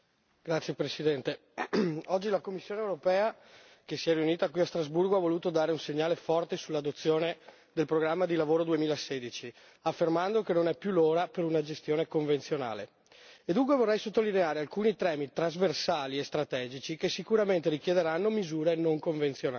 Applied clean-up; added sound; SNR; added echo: none; none; none; none.